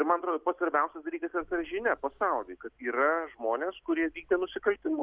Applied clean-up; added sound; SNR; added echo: none; none; none; none.